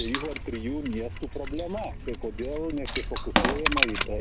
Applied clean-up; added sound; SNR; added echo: none; Water / Splash, splatter + Mechanisms; -4 dB; none.